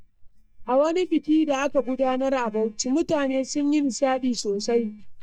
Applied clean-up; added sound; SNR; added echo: neural mask model DeepFilterNet 3.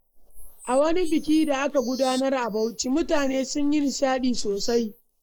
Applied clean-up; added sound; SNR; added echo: neural mask model Resemble Enhance denoiser.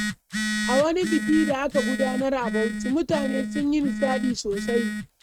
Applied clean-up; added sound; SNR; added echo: neural mask model RNNoise.